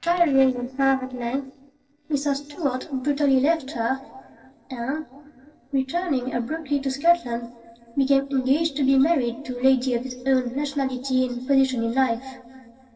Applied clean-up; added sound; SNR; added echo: neural separator model SepFormer DNS4.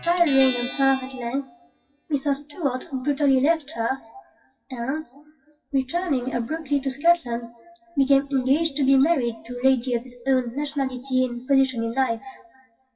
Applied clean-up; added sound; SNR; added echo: classical method WPE with log-MMSE.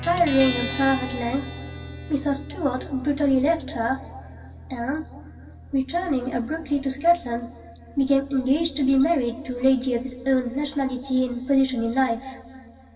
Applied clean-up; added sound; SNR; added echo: none; Guitar; 14 dB; reverberation time 2.4 s.